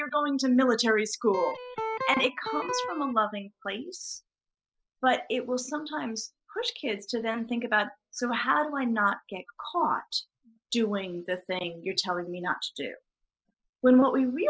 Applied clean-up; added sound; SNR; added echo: classical method spectral subtraction.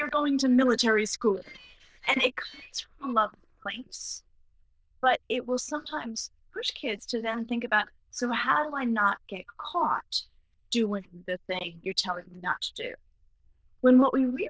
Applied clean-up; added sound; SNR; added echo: neural diffusion model UNIVERSE++.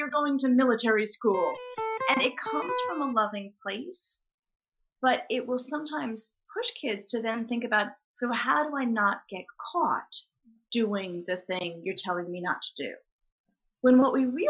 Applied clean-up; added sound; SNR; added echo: classical method Wiener filter.